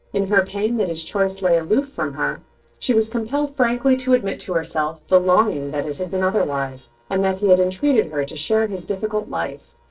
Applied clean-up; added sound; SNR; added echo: neural separator model SepFormer DNS4.